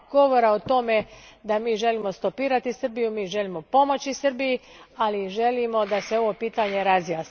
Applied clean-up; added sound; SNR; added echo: none; none; none; none.